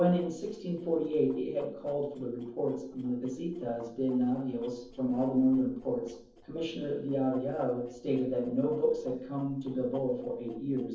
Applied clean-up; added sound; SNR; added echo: neural separator model SepFormer DNS4.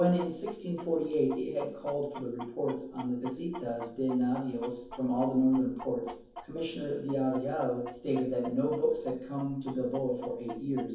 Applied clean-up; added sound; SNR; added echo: none; Chicken, rooster; 16 dB; reverberation time 0.7 s.